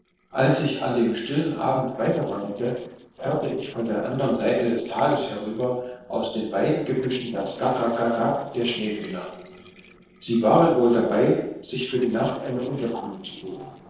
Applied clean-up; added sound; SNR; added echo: neural separator model SepFormer DNS4.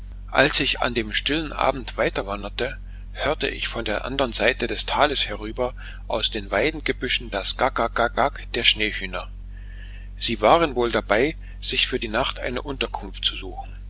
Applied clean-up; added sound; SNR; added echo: none; none; none; none.